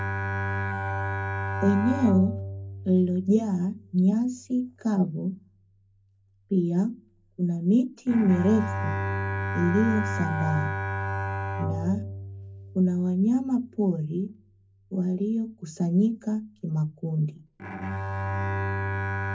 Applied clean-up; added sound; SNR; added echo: none; Bowed string instrument; 6 dB; reverberation time 0.3 s.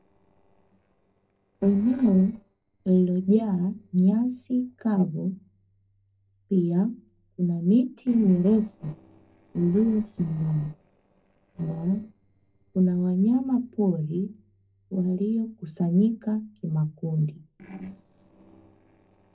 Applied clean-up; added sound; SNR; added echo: neural separator model SepFormer DNS4.